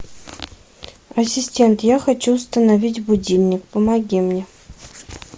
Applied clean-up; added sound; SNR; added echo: none; none; none; none.